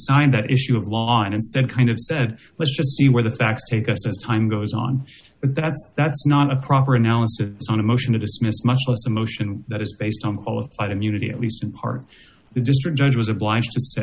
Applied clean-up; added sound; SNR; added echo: none; none; none; none.